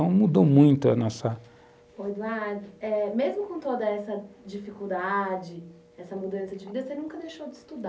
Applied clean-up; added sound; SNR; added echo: none; none; none; none.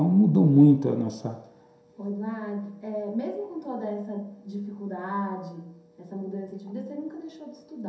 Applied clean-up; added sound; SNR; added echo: none; none; none; reverberation time 0.7 s.